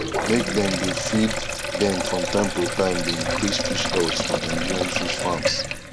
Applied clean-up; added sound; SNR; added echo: none; Sink (filling or washing); 0 dB; none.